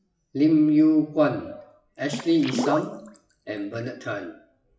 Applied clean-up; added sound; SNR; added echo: classical method WPE with log-MMSE.